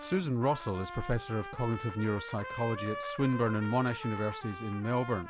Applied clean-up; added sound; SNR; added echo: none; Trumpet; 10 dB; none.